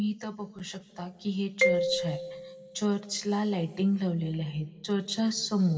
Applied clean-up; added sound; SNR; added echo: none; Marimba, xylophone; 4 dB; reverberation time 2.7 s.